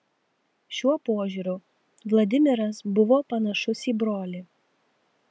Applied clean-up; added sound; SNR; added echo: none; none; none; none.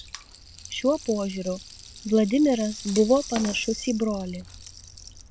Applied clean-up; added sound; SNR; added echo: none; Rattle (instrument) + Water / Splash, splatter; 14 dB; none.